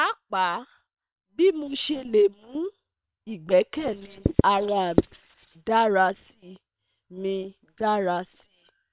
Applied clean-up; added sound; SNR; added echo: neural separator model SepFormer WHAM!.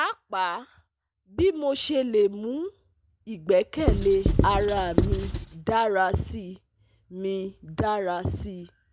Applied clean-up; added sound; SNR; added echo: none; Writing; -2 dB; none.